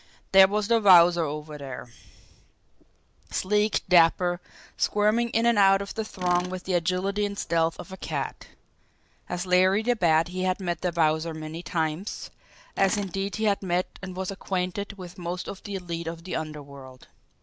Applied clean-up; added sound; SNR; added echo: none; Tools; 20 dB; none.